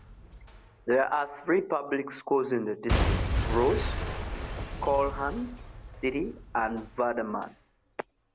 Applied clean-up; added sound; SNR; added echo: none; Shatter / Crushing / Boom; 4 dB; none.